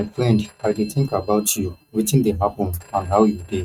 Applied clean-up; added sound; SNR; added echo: neural mask model RNNoise.